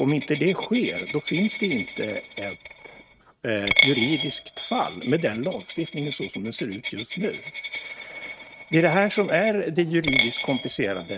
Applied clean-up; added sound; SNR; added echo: neural mask model RNNoise.